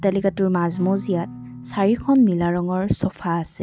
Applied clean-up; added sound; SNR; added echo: none; Acoustic guitar / Strum; 16 dB; none.